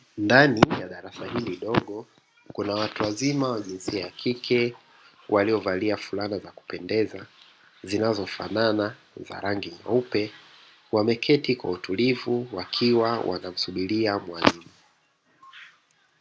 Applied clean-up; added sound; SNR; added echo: none; none; none; none.